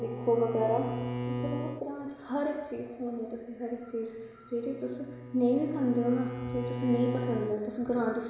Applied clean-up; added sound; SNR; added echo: none; Bowed string instrument; 7 dB; reverberation time 1.0 s.